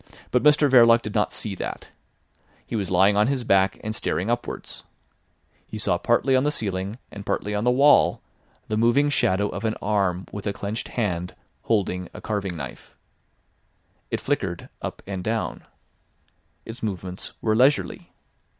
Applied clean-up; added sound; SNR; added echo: none; none; none; none.